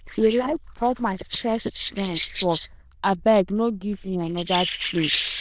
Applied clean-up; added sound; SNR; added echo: neural diffusion model UNIVERSE++.